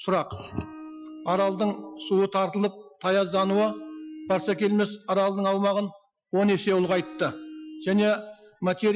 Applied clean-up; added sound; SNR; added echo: classical method Wiener filter.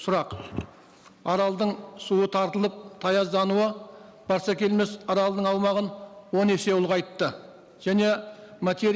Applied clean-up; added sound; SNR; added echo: none; none; none; none.